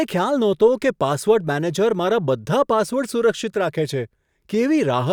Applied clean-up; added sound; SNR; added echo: none; none; none; none.